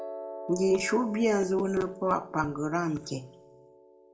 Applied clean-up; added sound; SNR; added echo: none; Piano; 14 dB; reverberation time 0.3 s.